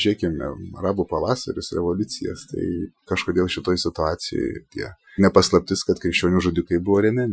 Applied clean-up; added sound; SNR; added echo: classical method Wiener filter.